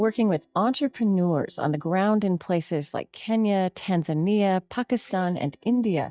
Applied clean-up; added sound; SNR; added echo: neural mask model DeepFilterNet 3.